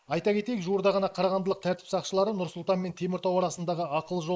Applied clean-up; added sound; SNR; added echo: neural mask model Resemble Enhance denoiser.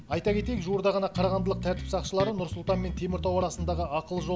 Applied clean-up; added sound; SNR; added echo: none; Bass guitar; 6 dB; none.